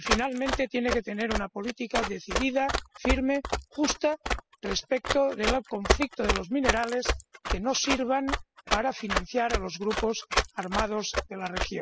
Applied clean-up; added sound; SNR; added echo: classical method spectral subtraction.